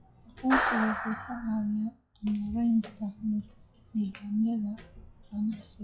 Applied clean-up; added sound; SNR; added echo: classical method log-MMSE.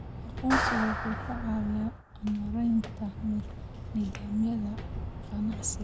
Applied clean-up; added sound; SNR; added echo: none; Clapping + Walk, footsteps; 3 dB; none.